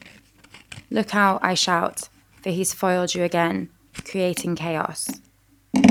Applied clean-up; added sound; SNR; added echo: none; Scissors; 3 dB; none.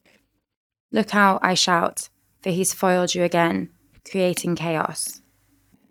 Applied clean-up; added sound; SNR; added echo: neural mask model DeepFilterNet 3.